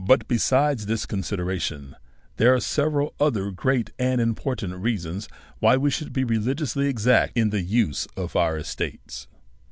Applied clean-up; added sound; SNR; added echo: none; none; none; none.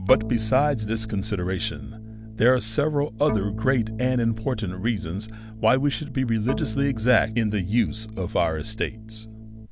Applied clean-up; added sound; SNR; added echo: none; Organ; 9 dB; none.